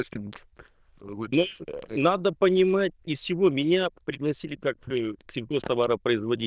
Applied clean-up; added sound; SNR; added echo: neural diffusion model UNIVERSE++.